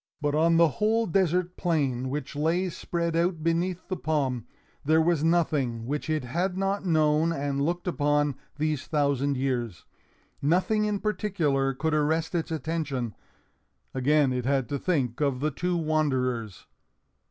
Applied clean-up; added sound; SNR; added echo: none; none; none; none.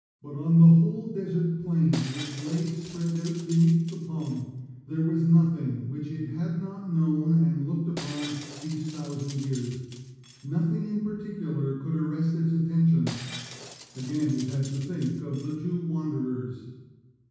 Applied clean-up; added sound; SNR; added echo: none; Shatter; 19 dB; reverberation time 1.2 s.